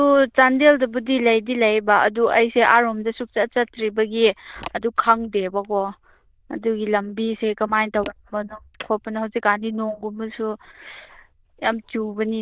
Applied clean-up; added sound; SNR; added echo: neural diffusion model UNIVERSE++.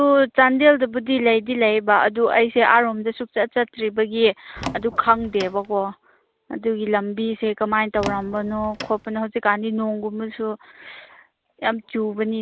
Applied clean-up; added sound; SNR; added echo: none; Door; 14 dB; none.